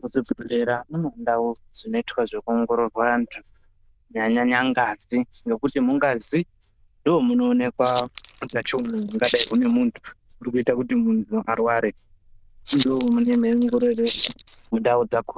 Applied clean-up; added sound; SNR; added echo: neural diffusion model UNIVERSE++.